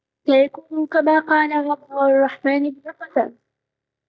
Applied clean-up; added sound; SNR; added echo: neural mask model DeepFilterNet 3.